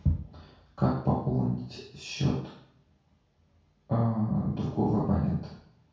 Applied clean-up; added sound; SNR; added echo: none; none; none; reverberation time 0.6 s.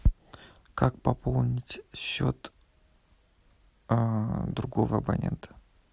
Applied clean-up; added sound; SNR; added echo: none; none; none; none.